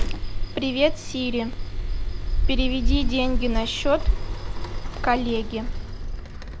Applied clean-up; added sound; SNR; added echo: none; Sliding door; -3 dB; none.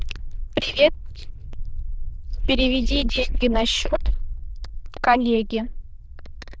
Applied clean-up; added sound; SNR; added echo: neural diffusion model UNIVERSE++.